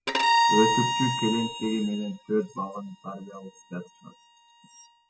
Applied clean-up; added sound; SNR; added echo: classical method spectral subtraction.